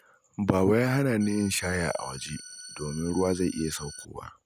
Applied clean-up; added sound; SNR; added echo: none; Organ; 16 dB; none.